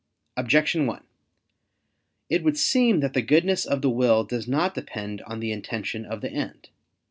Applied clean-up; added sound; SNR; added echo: none; none; none; none.